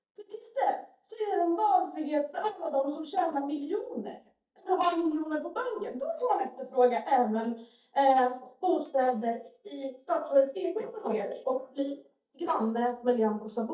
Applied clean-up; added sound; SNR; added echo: neural mask model DeepFilterNet 3.